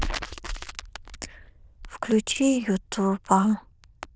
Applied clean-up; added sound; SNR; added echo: neural diffusion model UNIVERSE++.